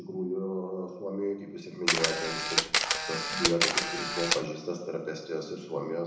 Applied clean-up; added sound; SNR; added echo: none; Camera; -5 dB; reverberation time 0.9 s.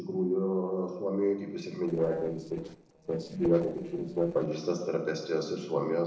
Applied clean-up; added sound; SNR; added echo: neural separator model SepFormer DNS4.